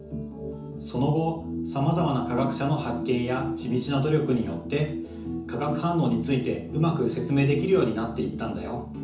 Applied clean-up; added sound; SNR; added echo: none; none; none; reverberation time 0.6 s.